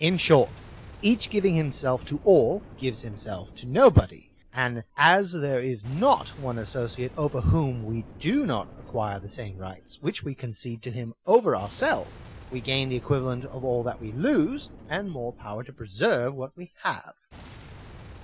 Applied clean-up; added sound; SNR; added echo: none; Boom; 20 dB; none.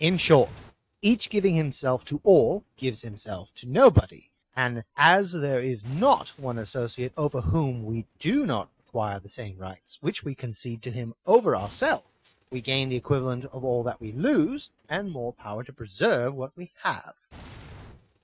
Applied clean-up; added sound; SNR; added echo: neural mask model RNNoise.